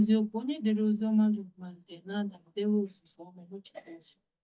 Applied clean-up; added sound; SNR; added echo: neural mask model DeepFilterNet 3.